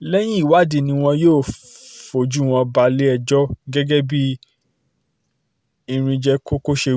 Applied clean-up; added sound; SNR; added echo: none; none; none; none.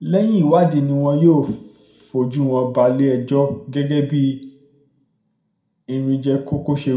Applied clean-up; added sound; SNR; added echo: none; none; none; reverberation time 0.4 s.